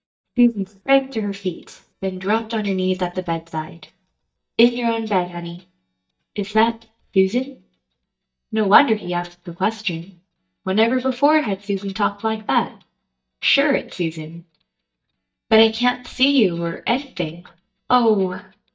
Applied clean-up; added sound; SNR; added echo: neural mask model DeepFilterNet 3.